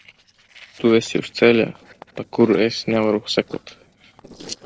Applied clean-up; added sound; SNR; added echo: neural separator model SepFormer DNS4.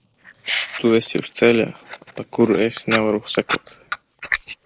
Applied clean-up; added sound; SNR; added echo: neural mask model Resemble Enhance denoiser.